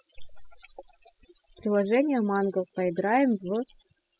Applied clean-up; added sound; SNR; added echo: classical method spectral subtraction.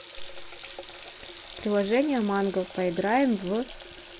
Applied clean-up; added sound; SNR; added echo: none; Water tap, faucet; 16 dB; none.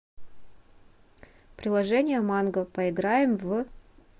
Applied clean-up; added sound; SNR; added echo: none; none; none; none.